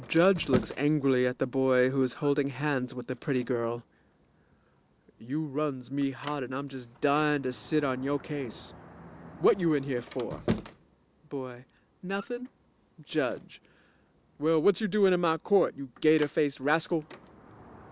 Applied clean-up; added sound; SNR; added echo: none; Sliding door; 14 dB; none.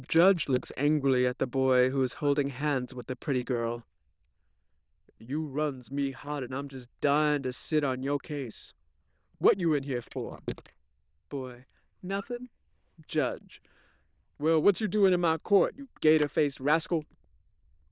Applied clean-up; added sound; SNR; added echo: neural diffusion model UNIVERSE++.